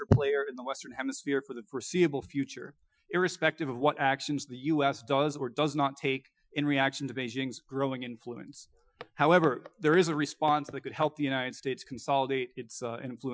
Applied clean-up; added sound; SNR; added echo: classical method Wiener filter.